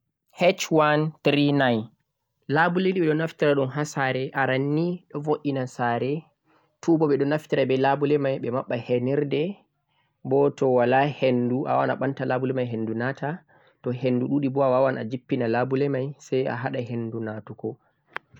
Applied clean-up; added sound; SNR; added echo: none; none; none; none.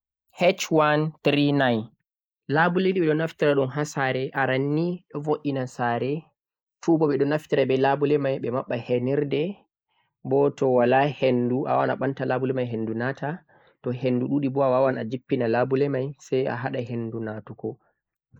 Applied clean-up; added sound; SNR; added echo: neural mask model Resemble Enhance denoiser.